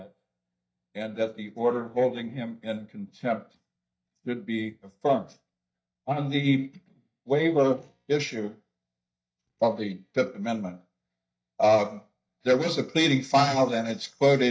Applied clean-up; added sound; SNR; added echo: neural mask model DeepFilterNet 3.